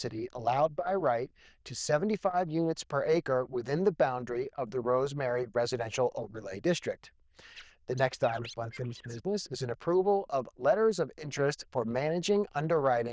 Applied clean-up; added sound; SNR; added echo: neural diffusion model UNIVERSE++.